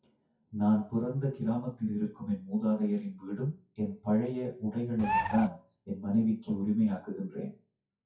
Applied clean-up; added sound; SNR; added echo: classical method WPE with log-MMSE.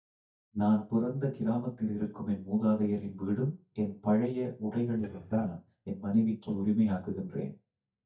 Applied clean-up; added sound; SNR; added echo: neural mask model DeepFilterNet 3.